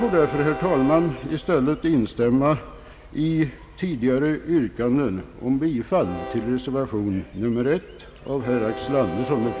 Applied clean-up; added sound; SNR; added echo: none; Train; 14 dB; none.